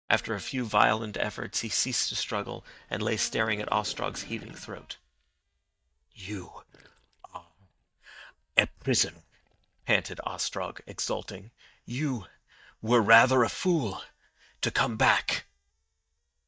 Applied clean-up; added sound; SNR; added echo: neural mask model DeepFilterNet 3.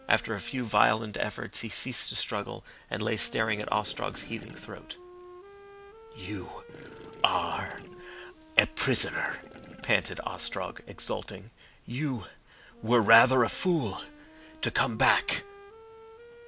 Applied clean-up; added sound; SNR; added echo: none; Gurgling / Liquid + Wind instrument, woodwind instrument; 19 dB; none.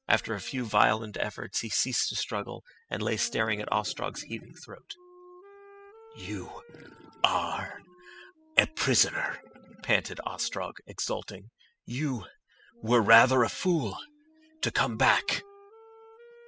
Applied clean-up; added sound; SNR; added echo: classical method spectral subtraction.